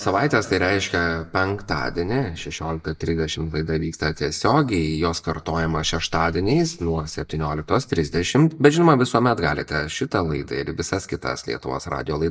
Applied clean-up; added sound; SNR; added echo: neural mask model DeepFilterNet 3.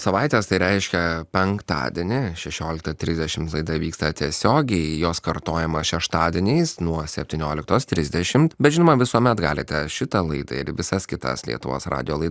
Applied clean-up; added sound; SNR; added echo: none; none; none; none.